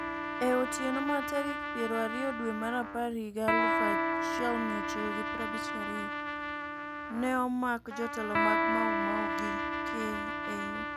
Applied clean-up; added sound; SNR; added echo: none; Trumpet + Electric guitar; -2 dB; none.